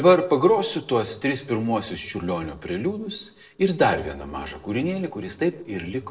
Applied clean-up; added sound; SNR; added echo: neural separator model SepFormer DNS4.